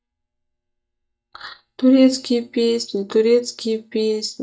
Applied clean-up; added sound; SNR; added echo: neural mask model DeepFilterNet 3.